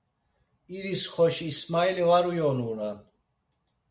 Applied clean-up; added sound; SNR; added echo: none; none; none; none.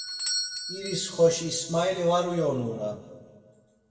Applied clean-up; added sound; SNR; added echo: none; Bell / Doorbell; 9 dB; reverberation time 1.7 s.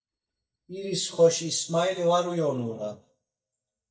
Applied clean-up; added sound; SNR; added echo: neural mask model DeepFilterNet 3.